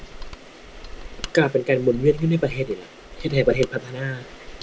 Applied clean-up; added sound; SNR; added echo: none; Mechanisms; 14 dB; none.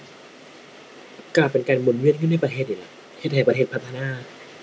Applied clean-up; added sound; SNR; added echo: none; none; none; none.